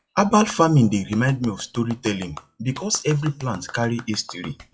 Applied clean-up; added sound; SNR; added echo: classical method WPE with log-MMSE.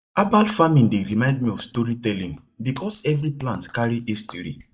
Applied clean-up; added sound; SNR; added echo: neural mask model DeepFilterNet 3.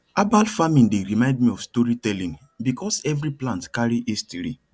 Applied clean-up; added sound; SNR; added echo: none; none; none; none.